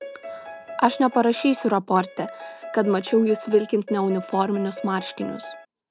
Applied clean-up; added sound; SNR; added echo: none; Piano; 14 dB; none.